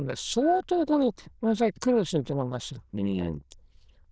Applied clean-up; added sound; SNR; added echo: neural diffusion model UNIVERSE++.